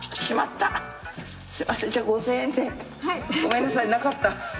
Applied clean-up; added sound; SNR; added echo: none; none; none; none.